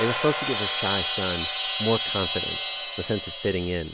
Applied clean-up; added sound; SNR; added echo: none; Chime + Hi-hat; -1 dB; none.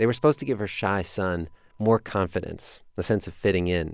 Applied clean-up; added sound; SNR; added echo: none; none; none; none.